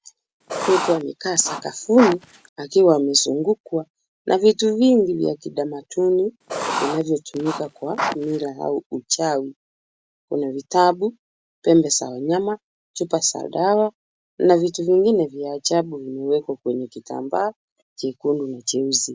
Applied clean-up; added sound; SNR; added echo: none; Writing; 7 dB; none.